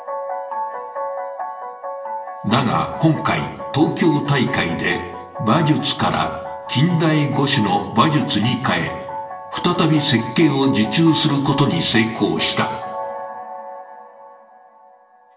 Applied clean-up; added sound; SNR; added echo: none; none; none; reverberation time 0.9 s.